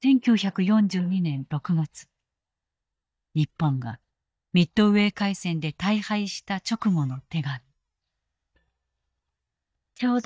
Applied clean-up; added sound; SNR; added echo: neural mask model DeepFilterNet 3.